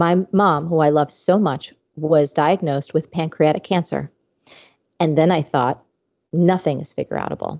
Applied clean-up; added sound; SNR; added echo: none; none; none; none.